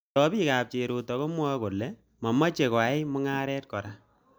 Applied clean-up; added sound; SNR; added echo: none; none; none; none.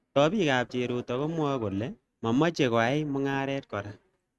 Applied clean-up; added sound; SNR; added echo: neural mask model RNNoise.